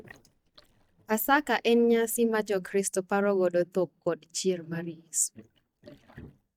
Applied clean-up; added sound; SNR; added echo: neural mask model DeepFilterNet 3.